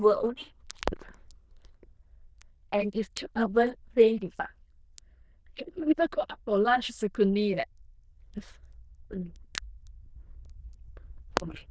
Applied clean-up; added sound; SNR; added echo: neural diffusion model UNIVERSE++.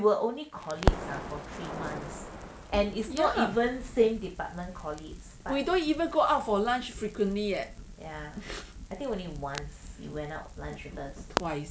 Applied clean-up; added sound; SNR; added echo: none; Crackle; 7 dB; none.